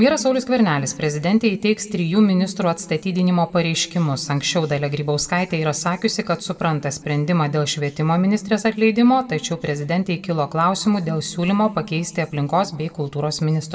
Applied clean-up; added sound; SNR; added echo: none; none; none; reverberation time 1.0 s.